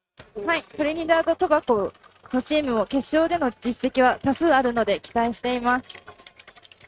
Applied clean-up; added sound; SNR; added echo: neural mask model RNNoise.